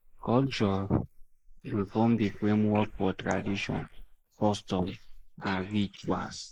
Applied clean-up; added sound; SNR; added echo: neural mask model Resemble Enhance denoiser.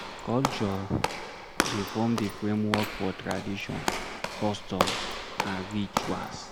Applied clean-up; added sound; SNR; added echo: none; Walk, footsteps / Slam; 2 dB; none.